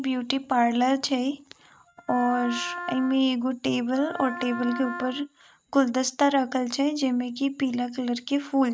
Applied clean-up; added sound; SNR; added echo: neural mask model RNNoise.